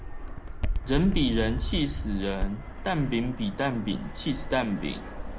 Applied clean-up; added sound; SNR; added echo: none; Fixed-wing aircraft, airplane; 3 dB; none.